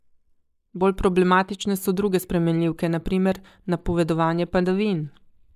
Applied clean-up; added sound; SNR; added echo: neural mask model DeepFilterNet 3.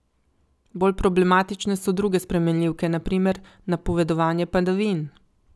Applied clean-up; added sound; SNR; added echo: none; none; none; none.